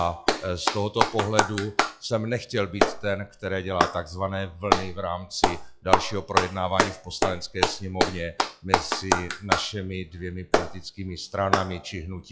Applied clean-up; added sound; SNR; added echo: classical method log-MMSE.